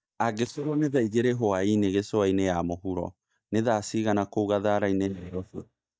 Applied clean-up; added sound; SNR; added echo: neural mask model DeepFilterNet 3.